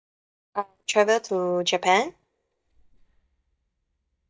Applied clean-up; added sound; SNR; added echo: neural mask model DeepFilterNet 3.